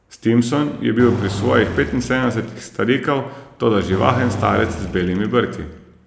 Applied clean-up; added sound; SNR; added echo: none; Engine; 9 dB; none.